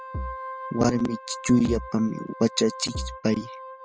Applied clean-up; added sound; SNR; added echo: none; Bass drum + Wind instrument, woodwind instrument; 10 dB; none.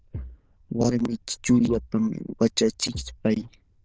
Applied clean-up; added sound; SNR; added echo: neural diffusion model UNIVERSE++.